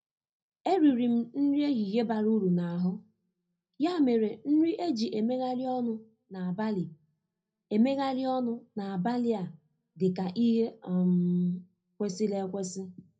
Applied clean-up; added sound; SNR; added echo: none; none; none; reverberation time 0.3 s.